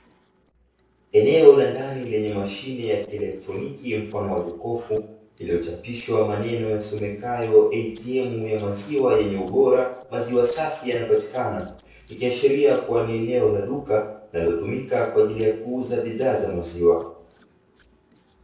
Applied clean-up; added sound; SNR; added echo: neural separator model SepFormer DNS4.